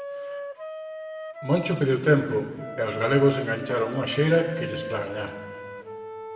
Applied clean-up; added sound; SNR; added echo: none; Wind instrument, woodwind instrument; 11 dB; reverberation time 2.1 s.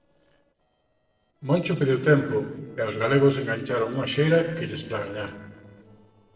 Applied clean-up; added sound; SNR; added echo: neural separator model SepFormer DNS4.